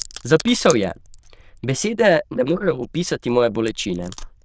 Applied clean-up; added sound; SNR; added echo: neural diffusion model UNIVERSE++.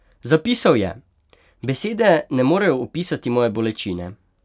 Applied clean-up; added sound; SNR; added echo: none; none; none; none.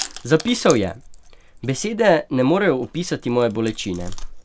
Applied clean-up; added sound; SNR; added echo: none; Chewing, mastication; 14 dB; none.